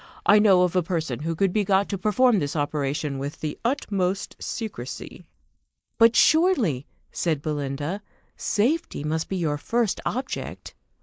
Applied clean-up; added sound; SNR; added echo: neural mask model Resemble Enhance denoiser.